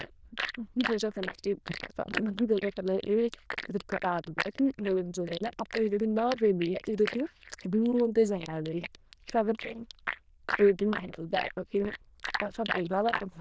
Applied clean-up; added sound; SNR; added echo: neural diffusion model UNIVERSE++.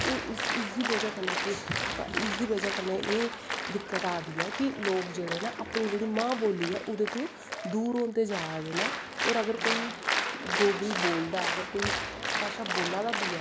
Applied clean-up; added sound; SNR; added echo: none; Applause; 1 dB; none.